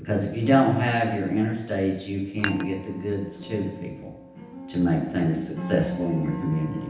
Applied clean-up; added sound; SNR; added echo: none; Dishes, pots, and pans; 11 dB; reverberation time 0.9 s.